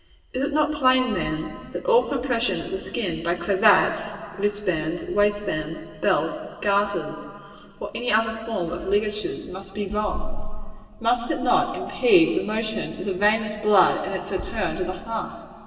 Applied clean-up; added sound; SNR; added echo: none; none; none; reverberation time 2.5 s.